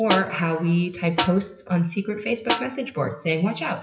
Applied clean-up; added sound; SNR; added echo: classical method WPE with log-MMSE.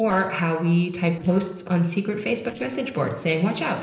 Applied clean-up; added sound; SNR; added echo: neural separator model SepFormer DNS4.